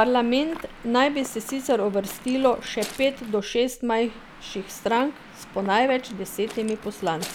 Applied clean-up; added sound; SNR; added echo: none; Waves, surf / Wind; 17 dB; none.